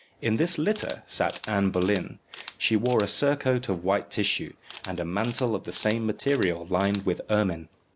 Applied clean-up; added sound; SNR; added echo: none; Camera; 16 dB; none.